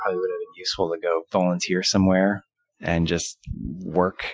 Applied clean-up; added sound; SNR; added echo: classical method Wiener filter.